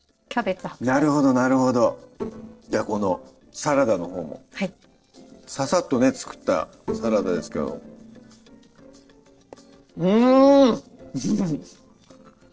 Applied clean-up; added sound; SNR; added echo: neural separator model SepFormer DNS4.